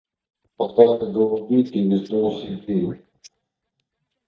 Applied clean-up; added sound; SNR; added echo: neural mask model DeepFilterNet 3.